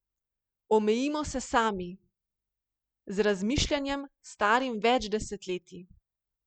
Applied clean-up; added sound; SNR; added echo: none; none; none; none.